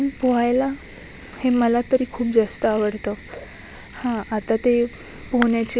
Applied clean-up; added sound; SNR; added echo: none; none; none; none.